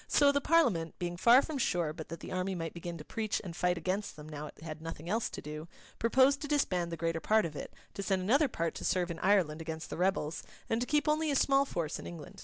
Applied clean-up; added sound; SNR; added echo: none; none; none; none.